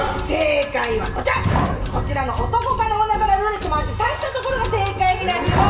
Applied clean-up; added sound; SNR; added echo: none; Fire; 7 dB; reverberation time 0.2 s.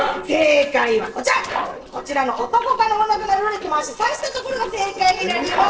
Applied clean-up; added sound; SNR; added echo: neural separator model SepFormer DNS4.